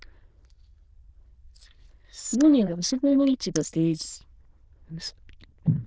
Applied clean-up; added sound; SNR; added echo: neural diffusion model UNIVERSE++.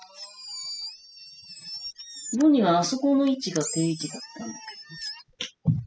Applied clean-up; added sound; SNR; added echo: classical method spectral subtraction.